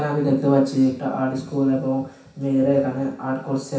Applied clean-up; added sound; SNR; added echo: none; none; none; reverberation time 0.7 s.